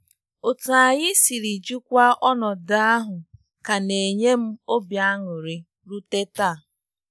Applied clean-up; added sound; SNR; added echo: none; none; none; none.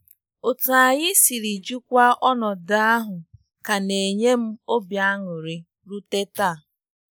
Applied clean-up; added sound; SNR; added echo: neural mask model Resemble Enhance denoiser.